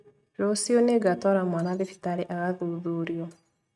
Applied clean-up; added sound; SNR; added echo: neural mask model RNNoise.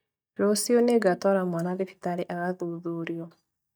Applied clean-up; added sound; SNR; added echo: neural mask model DeepFilterNet 3.